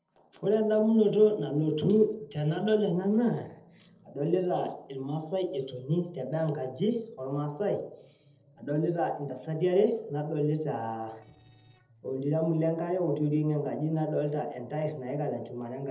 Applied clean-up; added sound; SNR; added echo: neural separator model SepFormer DNS4.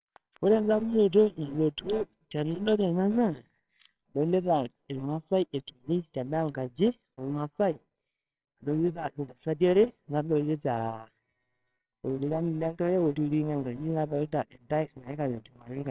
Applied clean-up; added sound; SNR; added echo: neural separator model SepFormer WHAMR!.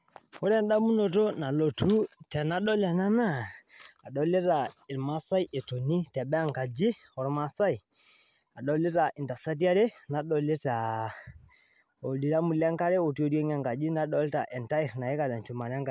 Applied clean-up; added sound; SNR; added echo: none; none; none; none.